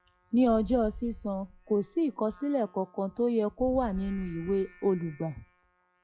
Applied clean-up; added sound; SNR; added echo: classical method log-MMSE.